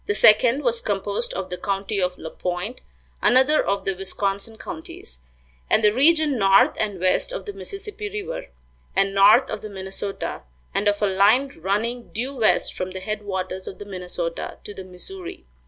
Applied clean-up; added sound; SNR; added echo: none; none; none; none.